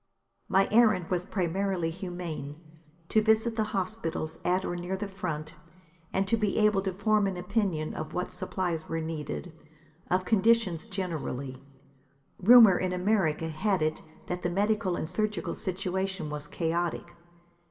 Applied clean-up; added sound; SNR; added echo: none; none; none; reverberation time 1.3 s.